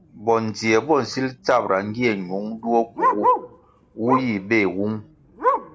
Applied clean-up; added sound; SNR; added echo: none; Bark; 4 dB; none.